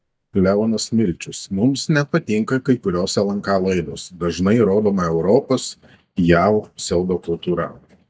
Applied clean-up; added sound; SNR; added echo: neural mask model DeepFilterNet 3.